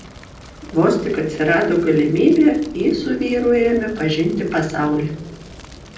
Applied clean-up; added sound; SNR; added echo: none; Fire; 20 dB; reverberation time 0.6 s.